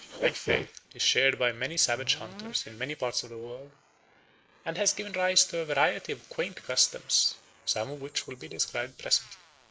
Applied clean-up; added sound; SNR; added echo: neural mask model Resemble Enhance denoiser.